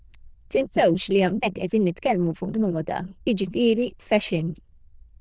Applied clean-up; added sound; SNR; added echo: neural diffusion model UNIVERSE++.